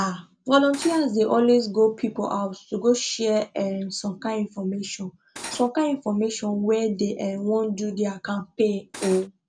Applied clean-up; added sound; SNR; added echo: none; Cutlery, silverware; 11 dB; none.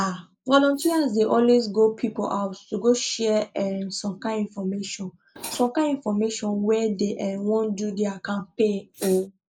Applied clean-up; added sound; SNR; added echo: neural mask model Resemble Enhance denoiser.